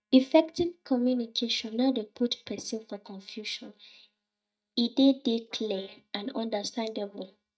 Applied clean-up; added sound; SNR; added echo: neural mask model DeepFilterNet 3.